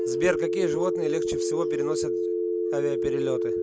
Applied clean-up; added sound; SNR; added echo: none; Telephone; -4 dB; none.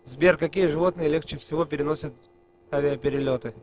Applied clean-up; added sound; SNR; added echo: neural separator model SepFormer DNS4.